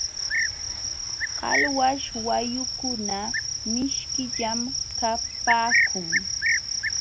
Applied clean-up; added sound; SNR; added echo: none; Cricket; -2 dB; none.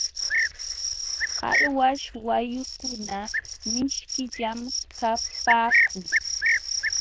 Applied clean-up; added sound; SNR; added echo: neural diffusion model UNIVERSE++.